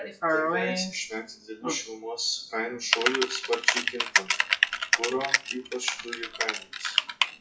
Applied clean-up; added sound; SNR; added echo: classical method WPE with log-MMSE.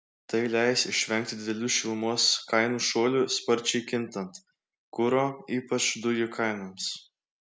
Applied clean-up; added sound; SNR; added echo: none; none; none; none.